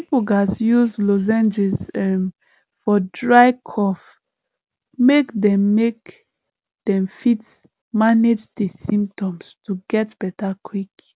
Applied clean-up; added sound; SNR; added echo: none; none; none; none.